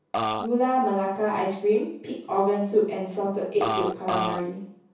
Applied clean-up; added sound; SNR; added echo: none; Burping, eructation; 1 dB; reverberation time 0.6 s.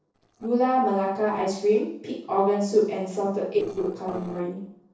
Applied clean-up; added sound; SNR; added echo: neural separator model SepFormer DNS4.